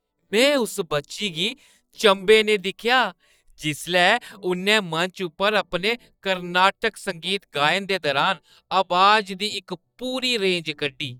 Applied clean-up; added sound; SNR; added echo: neural mask model DeepFilterNet 3.